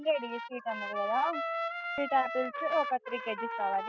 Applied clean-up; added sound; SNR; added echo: classical method spectral subtraction.